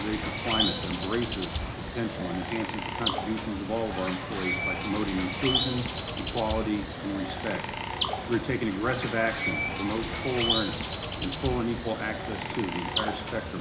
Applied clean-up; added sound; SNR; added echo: none; Bird; -5 dB; reverberation time 0.4 s.